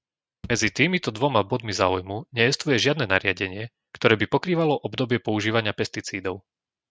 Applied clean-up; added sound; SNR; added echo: neural mask model RNNoise.